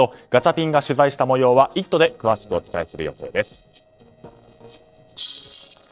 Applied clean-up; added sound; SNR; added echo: neural separator model SepFormer DNS4.